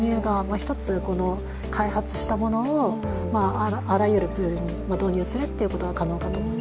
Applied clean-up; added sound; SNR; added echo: none; none; none; none.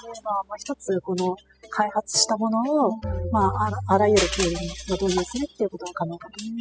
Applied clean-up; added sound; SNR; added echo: classical method spectral subtraction.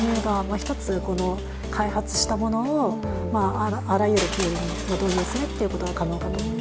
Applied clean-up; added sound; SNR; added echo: none; Crushing; 13 dB; none.